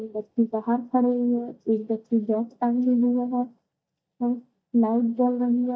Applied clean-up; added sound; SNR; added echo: neural mask model DeepFilterNet 3.